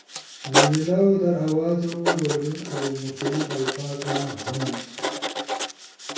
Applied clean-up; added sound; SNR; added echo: none; Writing; 2 dB; reverberation time 0.6 s.